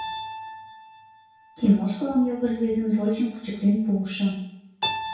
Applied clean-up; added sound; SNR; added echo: none; Keyboard (musical); 11 dB; reverberation time 0.6 s.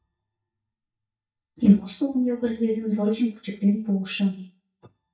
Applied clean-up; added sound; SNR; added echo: neural mask model DeepFilterNet 3.